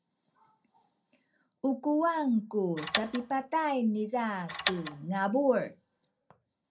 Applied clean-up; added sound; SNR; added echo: none; Tools; -2 dB; reverberation time 0.2 s.